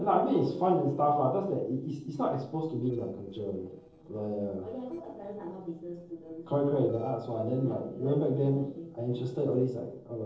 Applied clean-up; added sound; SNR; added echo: neural separator model SepFormer DNS4.